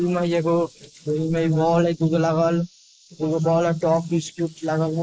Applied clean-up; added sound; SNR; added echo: neural mask model Resemble Enhance denoiser.